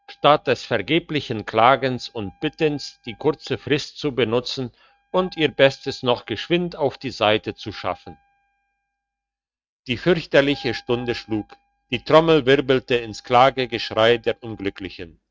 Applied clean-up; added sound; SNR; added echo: neural mask model RNNoise.